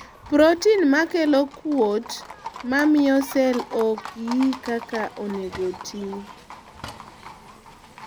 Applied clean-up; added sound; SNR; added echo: none; Livestock, farm animals, working animals; 16 dB; none.